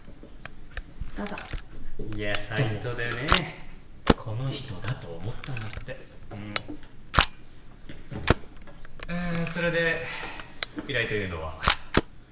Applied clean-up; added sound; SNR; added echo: none; Camera; -3 dB; reverberation time 0.8 s.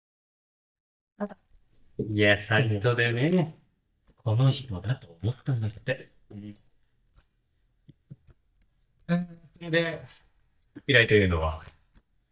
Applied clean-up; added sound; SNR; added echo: neural mask model DeepFilterNet 3.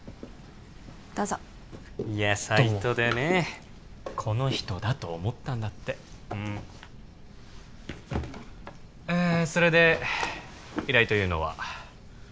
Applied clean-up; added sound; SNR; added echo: none; none; none; none.